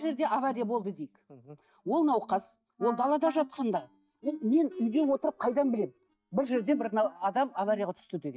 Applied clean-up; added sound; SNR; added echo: neural mask model DeepFilterNet 3.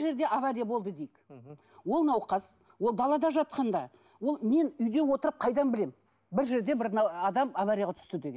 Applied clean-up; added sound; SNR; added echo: none; none; none; none.